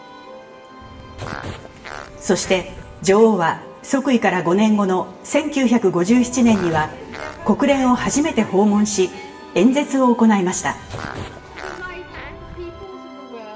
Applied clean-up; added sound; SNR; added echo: none; Fart; 15 dB; reverberation time 0.7 s.